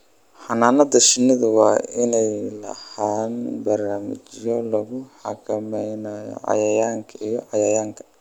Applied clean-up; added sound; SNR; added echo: none; none; none; none.